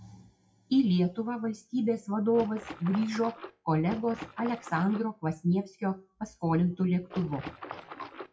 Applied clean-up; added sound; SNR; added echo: classical method WPE with log-MMSE.